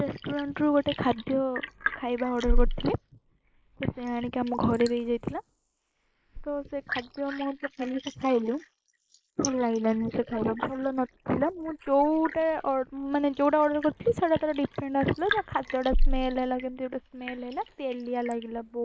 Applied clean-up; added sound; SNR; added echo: neural mask model Resemble Enhance denoiser.